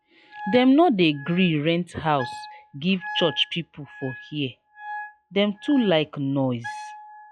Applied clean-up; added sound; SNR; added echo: classical method log-MMSE.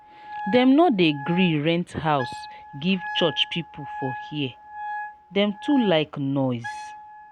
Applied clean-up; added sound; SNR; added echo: none; Wind instrument, woodwind instrument; 13 dB; none.